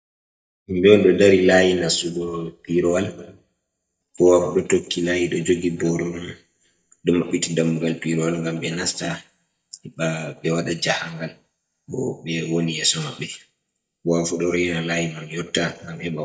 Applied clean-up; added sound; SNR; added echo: neural mask model DeepFilterNet 3.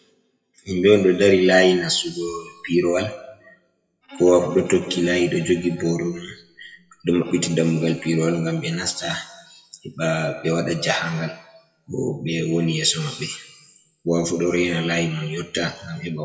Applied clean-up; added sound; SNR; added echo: classical method WPE with log-MMSE.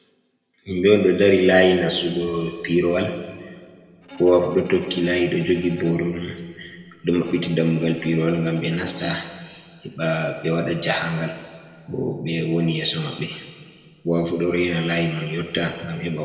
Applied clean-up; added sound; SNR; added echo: none; Bowed string instrument; 17 dB; reverberation time 2.1 s.